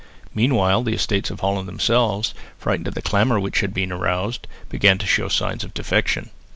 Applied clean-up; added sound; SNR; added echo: none; none; none; none.